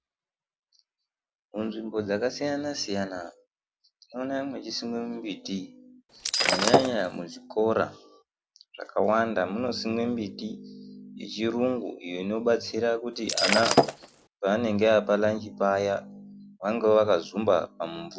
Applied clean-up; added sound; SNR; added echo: none; Shatter; -3 dB; none.